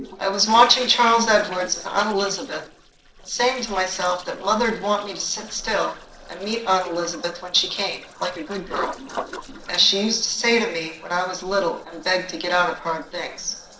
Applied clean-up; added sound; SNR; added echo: neural separator model SepFormer DNS4.